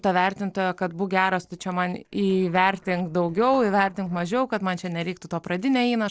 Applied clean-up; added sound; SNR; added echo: neural separator model SepFormer DNS4.